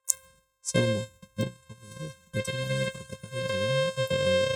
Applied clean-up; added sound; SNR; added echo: neural mask model RNNoise.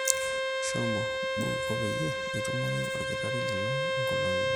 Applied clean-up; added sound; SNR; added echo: none; Bowed string instrument; -5 dB; none.